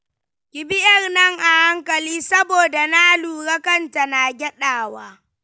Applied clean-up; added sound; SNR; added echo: none; none; none; none.